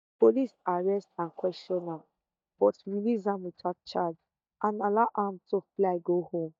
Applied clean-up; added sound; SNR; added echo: neural mask model DeepFilterNet 3.